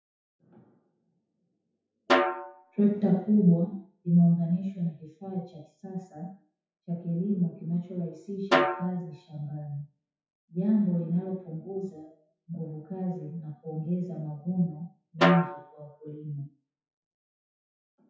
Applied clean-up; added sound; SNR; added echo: classical method WPE with log-MMSE.